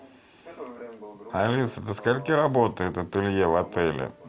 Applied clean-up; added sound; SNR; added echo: none; none; none; none.